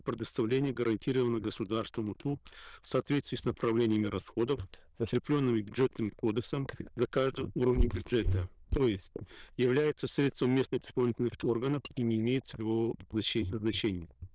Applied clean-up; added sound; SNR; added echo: neural diffusion model UNIVERSE++.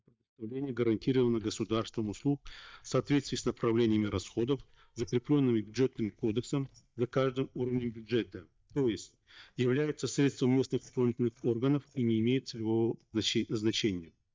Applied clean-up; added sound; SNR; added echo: neural mask model DeepFilterNet 3.